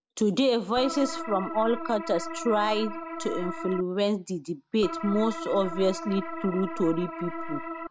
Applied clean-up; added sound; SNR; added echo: none; Organ; 7 dB; none.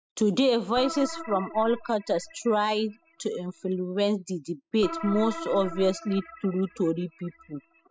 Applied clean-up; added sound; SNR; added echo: classical method spectral subtraction.